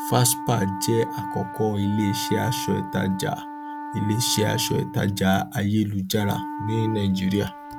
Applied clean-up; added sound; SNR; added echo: none; Wind instrument, woodwind instrument; 9 dB; none.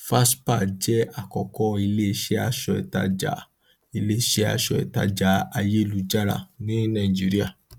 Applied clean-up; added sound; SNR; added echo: none; none; none; none.